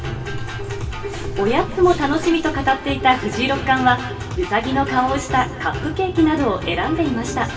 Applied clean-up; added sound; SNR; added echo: none; none; none; reverberation time 1.6 s.